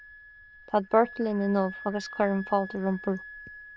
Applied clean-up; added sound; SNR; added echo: neural diffusion model UNIVERSE++.